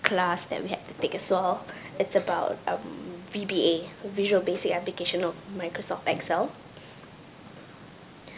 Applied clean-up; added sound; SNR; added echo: none; none; none; none.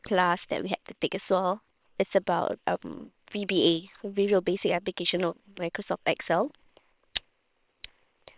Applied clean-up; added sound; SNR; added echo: neural separator model SepFormer WHAM!.